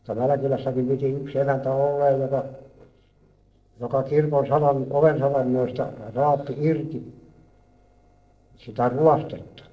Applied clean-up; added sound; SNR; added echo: neural separator model SepFormer DNS4.